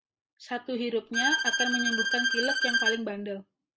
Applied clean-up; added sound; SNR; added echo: none; Bowed string instrument; -5 dB; none.